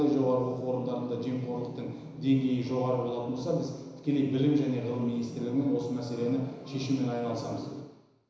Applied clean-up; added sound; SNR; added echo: none; none; none; reverberation time 1.0 s.